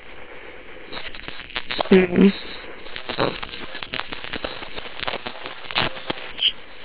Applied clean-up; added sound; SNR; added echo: neural separator model SepFormer WHAM!.